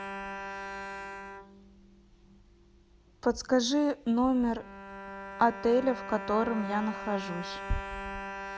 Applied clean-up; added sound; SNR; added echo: none; Bowed string instrument; 10 dB; none.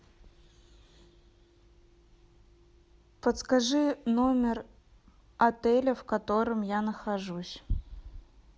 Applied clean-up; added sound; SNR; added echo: none; none; none; none.